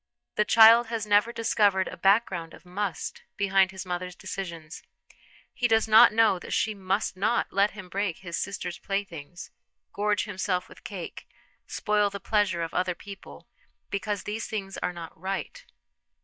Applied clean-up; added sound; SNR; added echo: neural mask model DeepFilterNet 3.